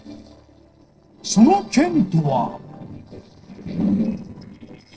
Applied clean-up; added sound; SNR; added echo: neural separator model SepFormer DNS4.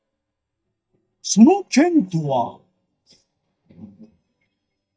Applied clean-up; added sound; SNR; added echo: neural mask model DeepFilterNet 3.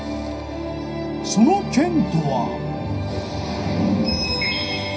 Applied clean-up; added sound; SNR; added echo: none; Bowed string instrument; 20 dB; reverberation time 0.4 s.